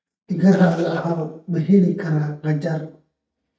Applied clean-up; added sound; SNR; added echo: neural mask model DeepFilterNet 3.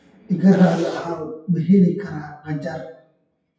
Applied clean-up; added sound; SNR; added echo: classical method WPE with log-MMSE.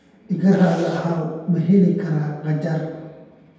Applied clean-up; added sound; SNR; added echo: none; Zipper (clothing); 19 dB; reverberation time 1.1 s.